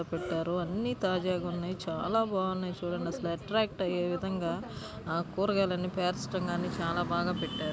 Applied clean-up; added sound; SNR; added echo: none; none; none; none.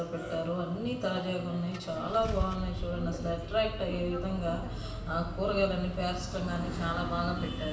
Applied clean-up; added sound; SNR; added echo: none; Engine starting / Car; 7 dB; reverberation time 0.8 s.